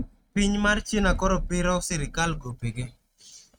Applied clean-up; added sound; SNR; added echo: neural mask model RNNoise.